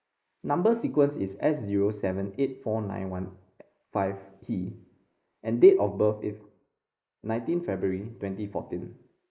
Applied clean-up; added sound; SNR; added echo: neural mask model Resemble Enhance denoiser.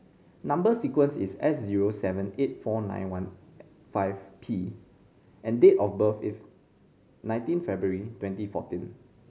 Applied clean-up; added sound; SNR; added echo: none; none; none; none.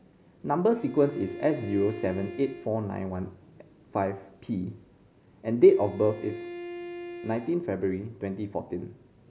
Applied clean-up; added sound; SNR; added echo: none; Bowed string instrument; 12 dB; none.